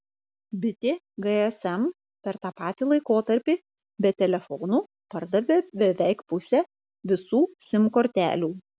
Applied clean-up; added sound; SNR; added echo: none; none; none; none.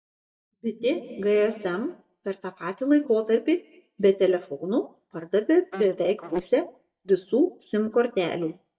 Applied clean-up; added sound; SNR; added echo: neural mask model DeepFilterNet 3.